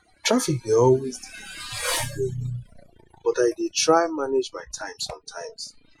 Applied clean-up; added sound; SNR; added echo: classical method Wiener filter.